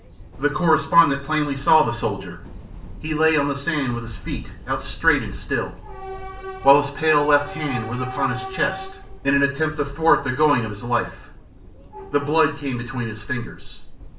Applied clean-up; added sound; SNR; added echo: none; Subway, metro, underground / Train; 13 dB; reverberation time 0.4 s.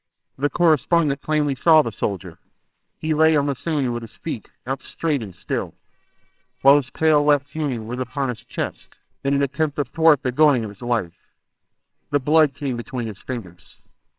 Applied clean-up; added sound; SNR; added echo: neural separator model SepFormer WHAMR!.